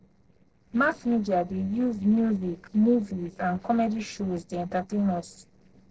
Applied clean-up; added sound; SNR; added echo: neural separator model SepFormer DNS4.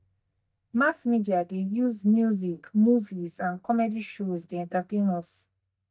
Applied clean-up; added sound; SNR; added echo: neural mask model DeepFilterNet 3.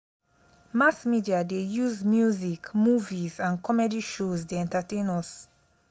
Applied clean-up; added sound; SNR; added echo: none; none; none; none.